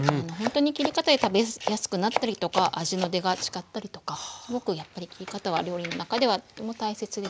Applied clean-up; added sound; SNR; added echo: none; none; none; none.